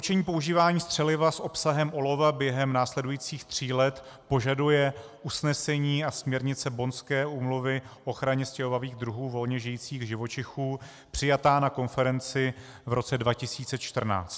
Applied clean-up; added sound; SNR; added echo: none; none; none; none.